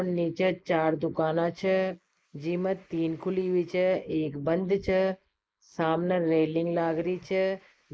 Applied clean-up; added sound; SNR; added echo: neural mask model Resemble Enhance denoiser.